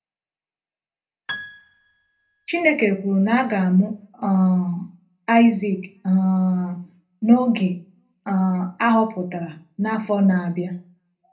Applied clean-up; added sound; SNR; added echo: none; Piano; 17 dB; reverberation time 0.3 s.